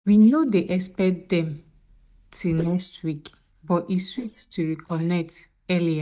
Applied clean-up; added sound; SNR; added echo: neural mask model DeepFilterNet 3.